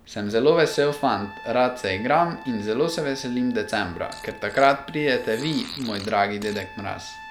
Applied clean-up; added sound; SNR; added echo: none; Trumpet + Fart; 18 dB; none.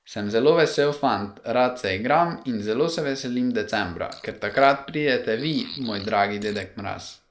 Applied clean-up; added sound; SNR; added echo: neural mask model Resemble Enhance denoiser.